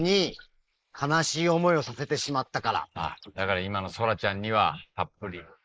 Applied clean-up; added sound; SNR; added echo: neural mask model Resemble Enhance denoiser.